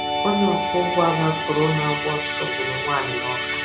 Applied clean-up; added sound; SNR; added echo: none; Musical instrument; 1 dB; reverberation time 0.4 s.